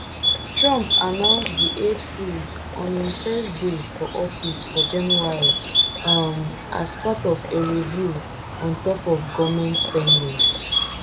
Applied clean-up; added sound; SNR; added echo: none; Bird; -2 dB; none.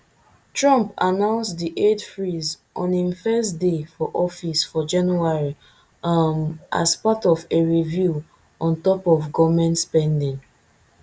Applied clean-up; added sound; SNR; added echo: none; none; none; none.